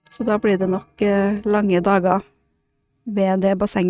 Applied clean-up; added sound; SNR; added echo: neural mask model RNNoise.